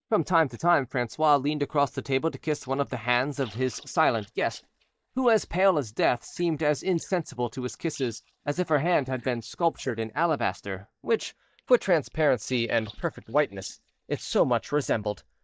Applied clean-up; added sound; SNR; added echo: neural mask model DeepFilterNet 3.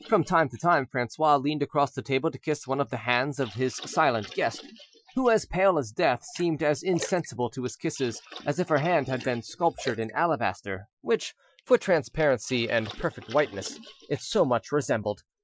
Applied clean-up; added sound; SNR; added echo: classical method Wiener filter.